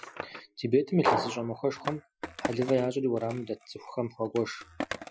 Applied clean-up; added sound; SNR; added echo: classical method Wiener filter.